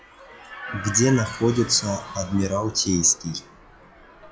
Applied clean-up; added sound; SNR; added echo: classical method log-MMSE.